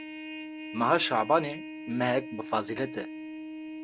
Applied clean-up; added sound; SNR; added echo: none; Trumpet; 9 dB; none.